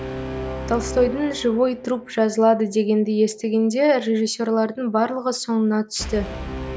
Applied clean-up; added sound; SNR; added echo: none; Brass instrument; 13 dB; none.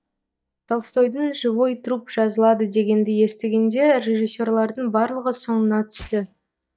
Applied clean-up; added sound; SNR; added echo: neural mask model DeepFilterNet 3.